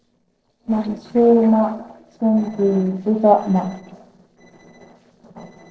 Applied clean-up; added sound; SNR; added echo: neural separator model SepFormer DNS4.